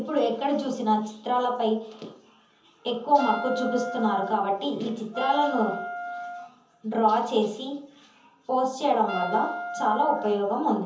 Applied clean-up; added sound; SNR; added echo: none; Wind instrument, woodwind instrument; 8 dB; reverberation time 0.7 s.